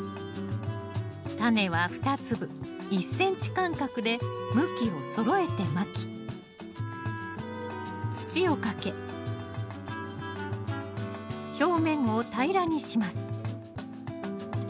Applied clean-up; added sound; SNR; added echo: none; Bowed string instrument; 17 dB; none.